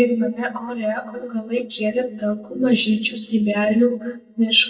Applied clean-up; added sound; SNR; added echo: neural mask model DeepFilterNet 3.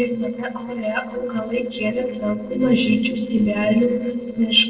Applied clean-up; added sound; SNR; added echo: neural separator model SepFormer DNS4.